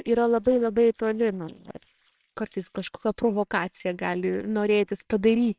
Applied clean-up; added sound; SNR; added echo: neural separator model SepFormer WHAMR!.